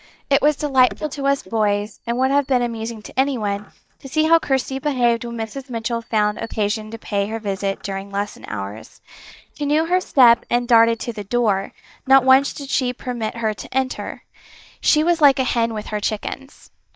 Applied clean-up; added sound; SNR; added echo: neural mask model DeepFilterNet 3.